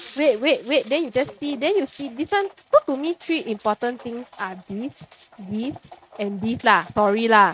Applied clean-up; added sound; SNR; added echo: neural mask model RNNoise.